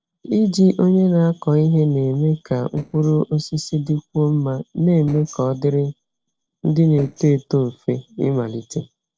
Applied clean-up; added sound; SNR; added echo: neural separator model SepFormer DNS4.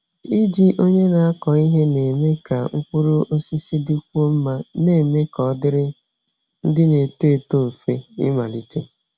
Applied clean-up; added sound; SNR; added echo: none; none; none; none.